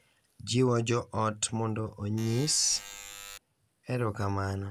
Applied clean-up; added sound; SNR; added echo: none; Alarm; 14 dB; none.